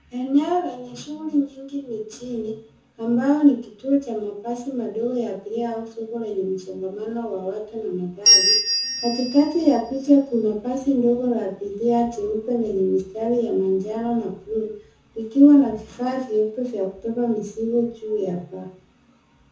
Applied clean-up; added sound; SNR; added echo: none; Bell; -1 dB; reverberation time 0.7 s.